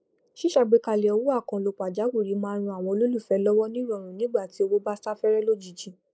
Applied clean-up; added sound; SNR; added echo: neural mask model Resemble Enhance denoiser.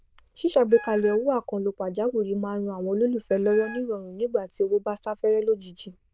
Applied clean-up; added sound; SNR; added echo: neural diffusion model UNIVERSE++.